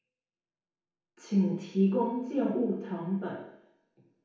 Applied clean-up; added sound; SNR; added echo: none; none; none; reverberation time 0.9 s.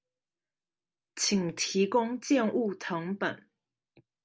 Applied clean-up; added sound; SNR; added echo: none; none; none; none.